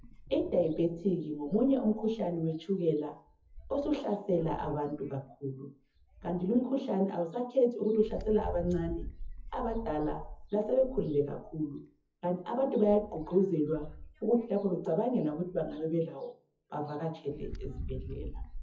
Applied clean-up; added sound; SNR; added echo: classical method WPE with log-MMSE.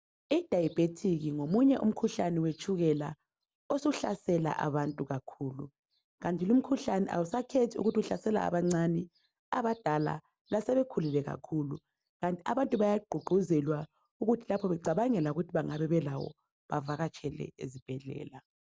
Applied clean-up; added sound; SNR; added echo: none; none; none; none.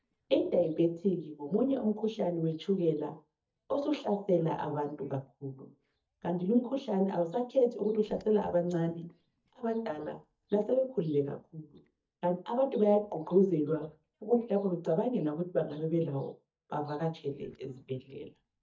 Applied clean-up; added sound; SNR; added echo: neural mask model DeepFilterNet 3.